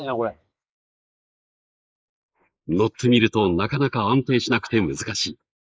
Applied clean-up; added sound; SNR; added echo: neural mask model Resemble Enhance denoiser.